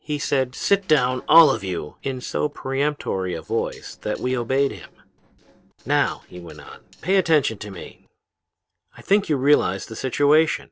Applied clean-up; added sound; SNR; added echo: neural separator model SepFormer DNS4.